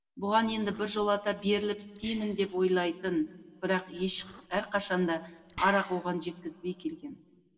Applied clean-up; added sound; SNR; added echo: neural separator model SepFormer DNS4.